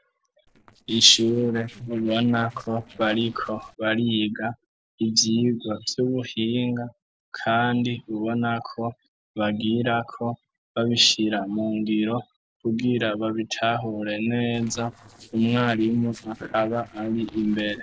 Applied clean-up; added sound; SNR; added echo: neural separator model SepFormer DNS4.